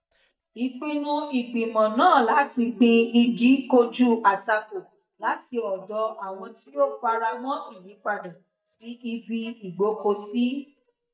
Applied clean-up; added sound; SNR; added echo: neural mask model DeepFilterNet 3.